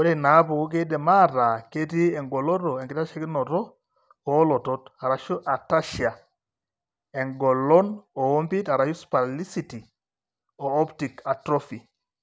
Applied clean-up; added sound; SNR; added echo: none; none; none; none.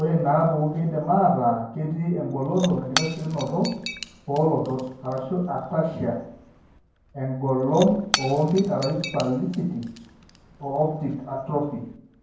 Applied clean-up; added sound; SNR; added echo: none; Shatter / Crushing; 13 dB; reverberation time 0.9 s.